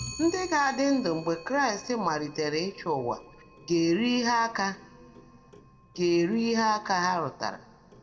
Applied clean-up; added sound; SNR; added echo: none; Clock; 19 dB; reverberation time 1.5 s.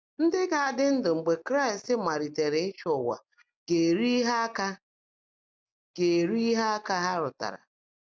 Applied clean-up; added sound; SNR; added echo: none; none; none; none.